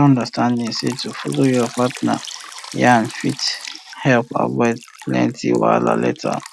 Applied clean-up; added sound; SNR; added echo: none; Drip; 18 dB; none.